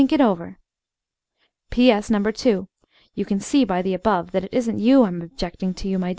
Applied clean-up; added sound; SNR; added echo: none; none; none; none.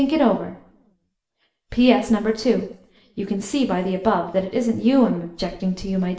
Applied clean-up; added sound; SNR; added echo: none; none; none; reverberation time 0.6 s.